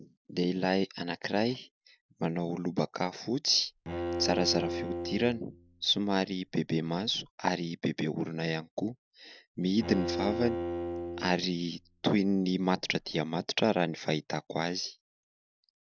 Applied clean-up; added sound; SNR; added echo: none; Bowed string instrument; 6 dB; none.